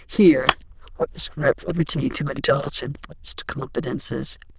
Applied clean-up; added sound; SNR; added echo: neural diffusion model UNIVERSE++.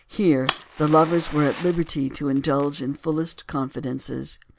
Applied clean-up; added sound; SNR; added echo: none; Fire; 14 dB; none.